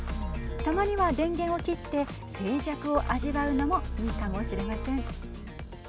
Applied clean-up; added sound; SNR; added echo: none; Keyboard (musical); 6 dB; none.